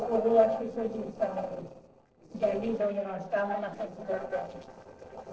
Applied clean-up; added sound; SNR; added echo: neural separator model SepFormer DNS4.